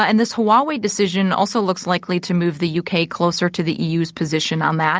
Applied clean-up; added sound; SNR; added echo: none; none; none; none.